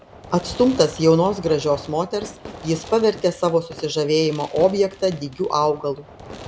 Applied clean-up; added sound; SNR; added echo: none; Fireworks; 17 dB; none.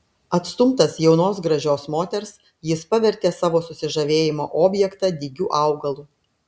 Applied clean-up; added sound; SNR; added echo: none; none; none; none.